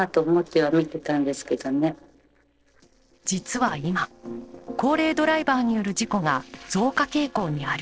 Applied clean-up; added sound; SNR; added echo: neural separator model SepFormer DNS4.